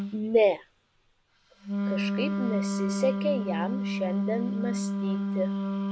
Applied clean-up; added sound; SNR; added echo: none; Wind instrument, woodwind instrument; 0 dB; none.